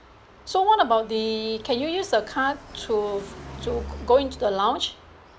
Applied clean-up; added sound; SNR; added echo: none; Car passing by; 17 dB; none.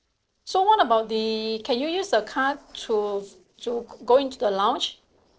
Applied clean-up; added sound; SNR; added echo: neural separator model SepFormer DNS4.